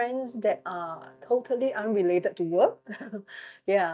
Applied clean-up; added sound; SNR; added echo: neural mask model DeepFilterNet 3.